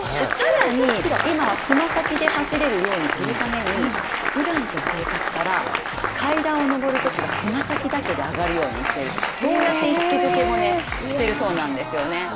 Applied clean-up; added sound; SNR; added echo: none; Applause; 4 dB; none.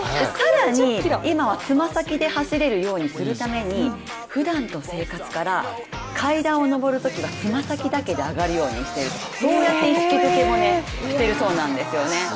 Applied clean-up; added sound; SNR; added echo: none; none; none; none.